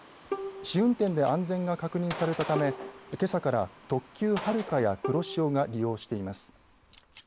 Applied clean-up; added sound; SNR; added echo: none; Bowed string instrument + Gunshot, gunfire; 11 dB; none.